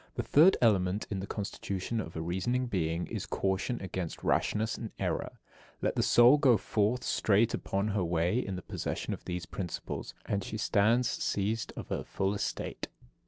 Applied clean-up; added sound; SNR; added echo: none; none; none; none.